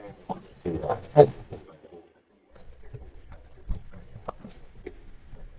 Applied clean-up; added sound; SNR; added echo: neural mask model DeepFilterNet 3.